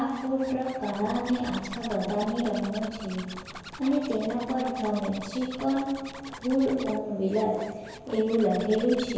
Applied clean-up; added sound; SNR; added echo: none; Zipper (clothing); 15 dB; reverberation time 1.2 s.